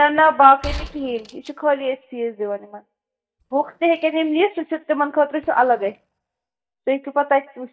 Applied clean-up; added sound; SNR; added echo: neural mask model DeepFilterNet 3.